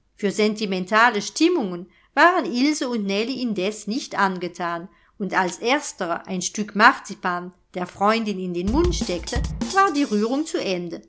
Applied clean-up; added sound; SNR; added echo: none; Bass drum / Snare drum; 7 dB; none.